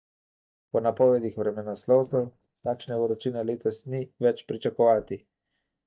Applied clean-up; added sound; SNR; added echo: neural mask model DeepFilterNet 3.